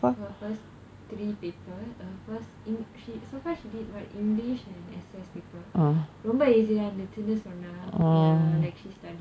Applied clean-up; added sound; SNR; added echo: none; none; none; none.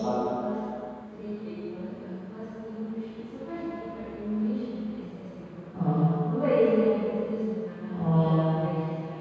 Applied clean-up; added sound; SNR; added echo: none; none; none; reverberation time 2.2 s.